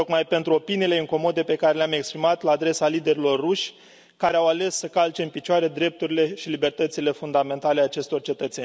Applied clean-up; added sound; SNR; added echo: none; none; none; none.